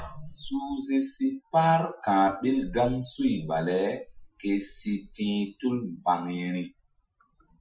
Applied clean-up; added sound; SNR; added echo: classical method Wiener filter.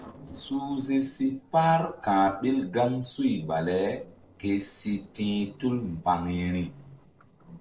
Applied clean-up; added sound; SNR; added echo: neural separator model SepFormer DNS4.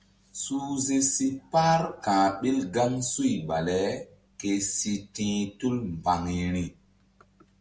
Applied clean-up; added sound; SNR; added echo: none; none; none; none.